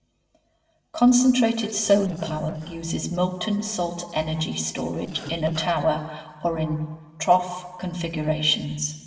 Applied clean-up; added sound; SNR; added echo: neural separator model SepFormer DNS4.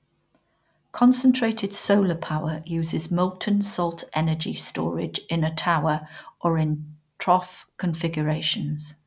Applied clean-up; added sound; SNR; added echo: none; none; none; none.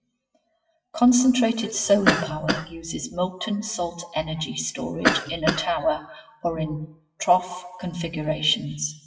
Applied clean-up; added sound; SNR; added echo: classical method WPE with log-MMSE.